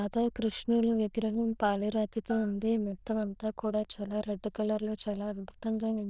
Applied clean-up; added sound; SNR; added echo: neural diffusion model UNIVERSE++.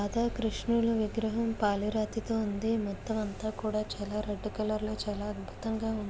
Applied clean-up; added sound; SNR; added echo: none; none; none; none.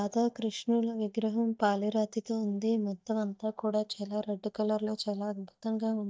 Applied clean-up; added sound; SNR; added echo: neural mask model DeepFilterNet 3.